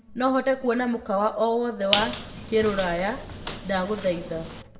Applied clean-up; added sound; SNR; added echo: none; Squeak; 7 dB; reverberation time 1.1 s.